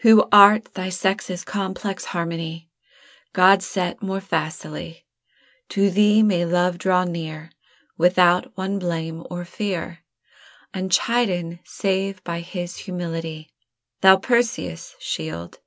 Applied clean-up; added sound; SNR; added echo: none; none; none; none.